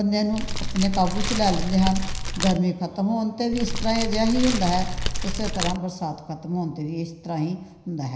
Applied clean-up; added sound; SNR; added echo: none; Fire; 0 dB; reverberation time 0.9 s.